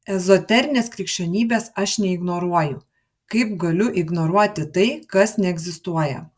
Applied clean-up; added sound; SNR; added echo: none; none; none; none.